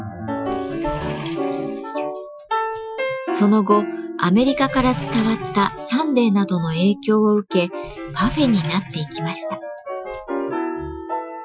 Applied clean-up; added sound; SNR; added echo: classical method Wiener filter.